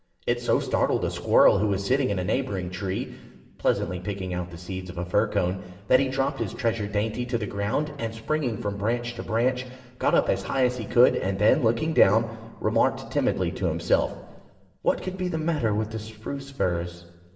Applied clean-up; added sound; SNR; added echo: none; none; none; reverberation time 1.0 s.